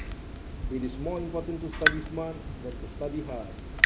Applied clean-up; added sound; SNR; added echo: none; Drip / Water tap, faucet; -4 dB; none.